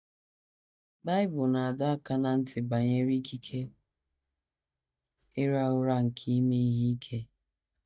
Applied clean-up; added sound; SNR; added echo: neural mask model DeepFilterNet 3.